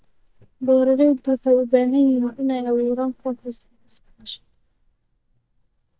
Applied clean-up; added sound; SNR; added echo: neural mask model DeepFilterNet 3.